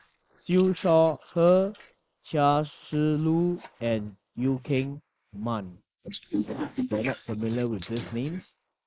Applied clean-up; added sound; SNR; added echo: neural mask model Resemble Enhance denoiser.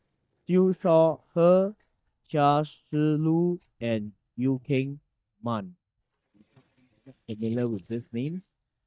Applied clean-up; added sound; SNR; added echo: neural mask model DeepFilterNet 3.